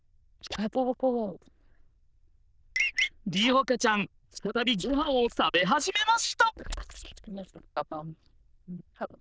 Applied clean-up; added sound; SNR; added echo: neural diffusion model UNIVERSE++.